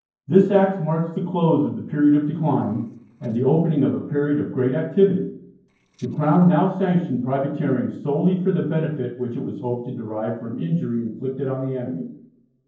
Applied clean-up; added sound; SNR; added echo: neural separator model SepFormer DNS4.